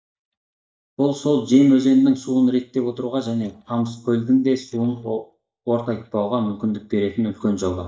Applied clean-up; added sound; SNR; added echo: neural mask model DeepFilterNet 3.